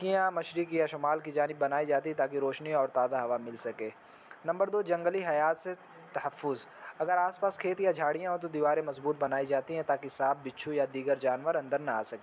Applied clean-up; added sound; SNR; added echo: none; none; none; none.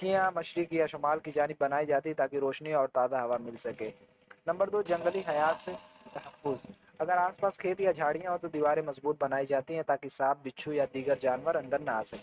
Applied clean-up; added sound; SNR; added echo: neural mask model RNNoise.